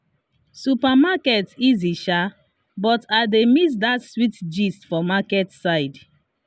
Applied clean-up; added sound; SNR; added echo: none; none; none; none.